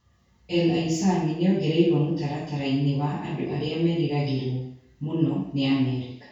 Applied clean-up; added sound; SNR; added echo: none; none; none; reverberation time 0.6 s.